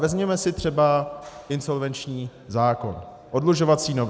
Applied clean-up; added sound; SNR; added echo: none; none; none; none.